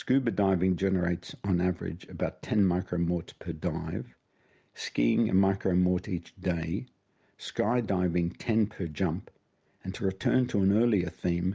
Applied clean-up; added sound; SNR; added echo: none; none; none; none.